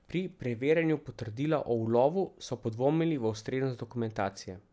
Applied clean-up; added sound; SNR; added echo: none; none; none; none.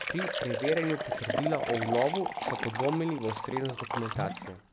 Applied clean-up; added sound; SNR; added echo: none; Liquid; 2 dB; none.